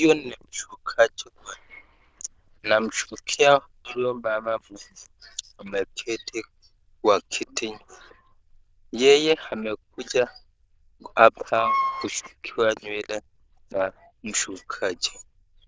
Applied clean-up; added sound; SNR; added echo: neural diffusion model UNIVERSE++.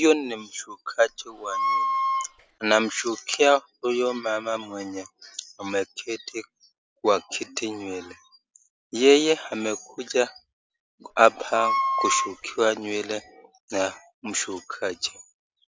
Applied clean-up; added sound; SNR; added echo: none; Wind instrument, woodwind instrument; 1 dB; none.